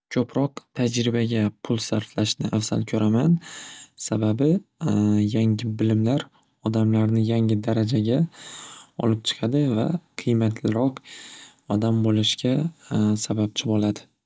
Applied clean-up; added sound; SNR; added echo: none; none; none; none.